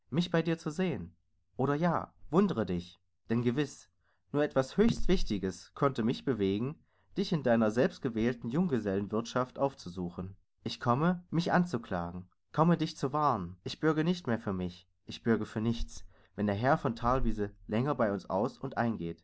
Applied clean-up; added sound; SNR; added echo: none; none; none; none.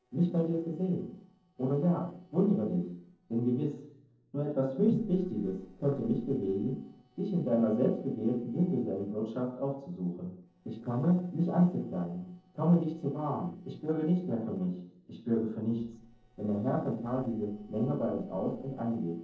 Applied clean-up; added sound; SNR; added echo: neural separator model SepFormer DNS4.